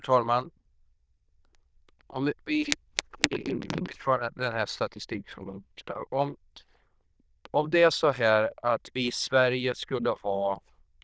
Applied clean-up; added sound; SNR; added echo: neural diffusion model UNIVERSE++.